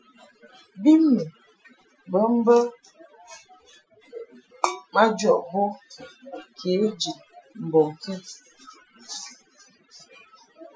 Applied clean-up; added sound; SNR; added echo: classical method Wiener filter.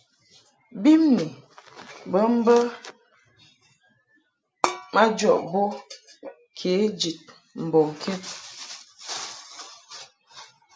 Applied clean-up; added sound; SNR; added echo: none; none; none; none.